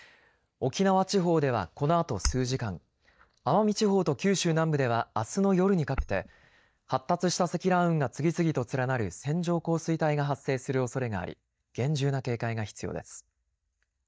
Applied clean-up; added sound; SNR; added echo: neural mask model DeepFilterNet 3.